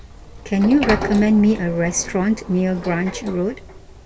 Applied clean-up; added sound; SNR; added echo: none; Sliding door; 11 dB; none.